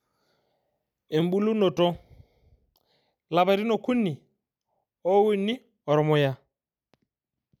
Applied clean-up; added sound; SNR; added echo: none; none; none; none.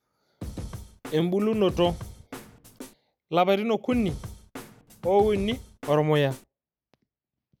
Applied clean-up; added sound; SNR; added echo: none; Snare drum / Drum kit; 12 dB; none.